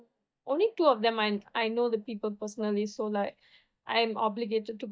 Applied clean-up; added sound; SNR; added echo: neural mask model DeepFilterNet 3.